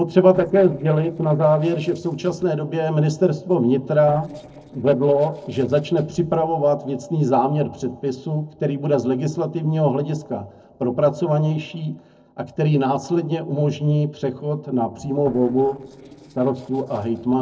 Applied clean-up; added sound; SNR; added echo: neural separator model SepFormer DNS4.